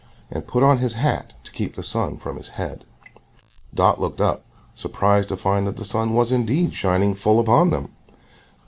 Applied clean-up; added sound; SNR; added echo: neural mask model Resemble Enhance denoiser.